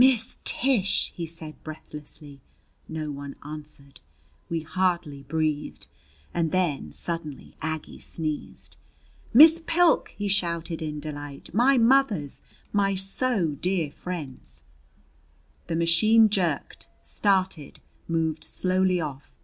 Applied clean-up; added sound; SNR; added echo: none; none; none; none.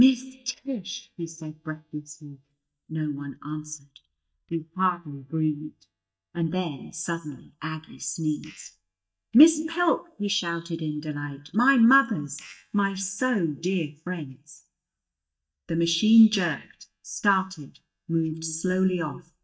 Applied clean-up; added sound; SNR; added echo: neural mask model DeepFilterNet 3.